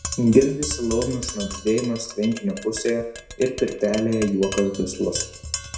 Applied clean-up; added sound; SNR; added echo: none; Tap; 11 dB; reverberation time 0.6 s.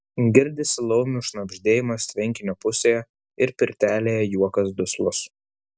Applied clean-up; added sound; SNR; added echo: none; none; none; none.